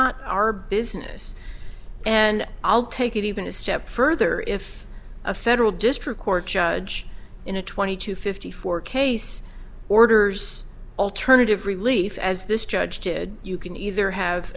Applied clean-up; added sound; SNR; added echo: none; none; none; none.